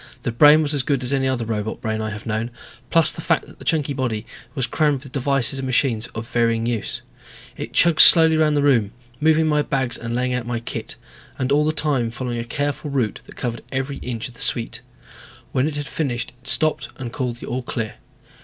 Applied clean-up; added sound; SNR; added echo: none; none; none; none.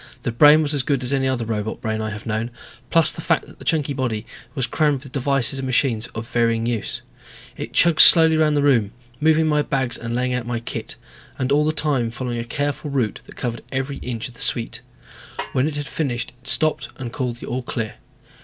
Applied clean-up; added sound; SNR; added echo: none; Snare drum; 14 dB; none.